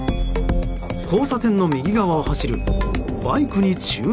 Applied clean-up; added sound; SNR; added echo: none; none; none; none.